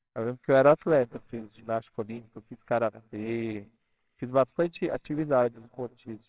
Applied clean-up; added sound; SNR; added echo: neural separator model SepFormer WHAMR!.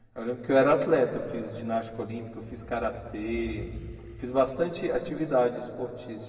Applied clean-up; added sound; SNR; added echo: none; Animal; 15 dB; reverberation time 2.3 s.